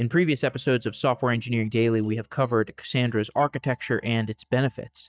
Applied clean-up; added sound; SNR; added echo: neural mask model DeepFilterNet 3.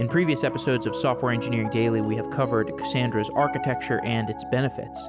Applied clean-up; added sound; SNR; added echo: none; Piano; 7 dB; none.